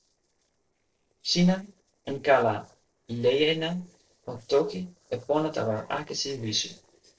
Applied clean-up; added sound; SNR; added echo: neural separator model SepFormer DNS4.